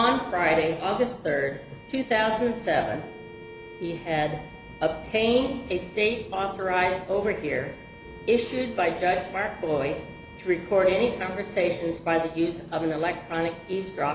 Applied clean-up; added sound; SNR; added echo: none; Telephone + Bowed string instrument; 20 dB; none.